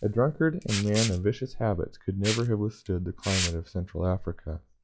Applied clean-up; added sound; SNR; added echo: classical method log-MMSE.